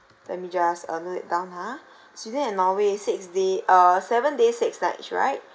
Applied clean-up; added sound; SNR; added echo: none; none; none; none.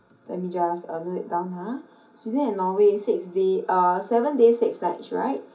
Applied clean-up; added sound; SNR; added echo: none; none; none; reverberation time 0.3 s.